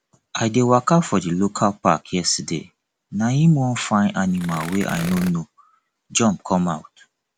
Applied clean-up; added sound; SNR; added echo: none; Tearing; 13 dB; none.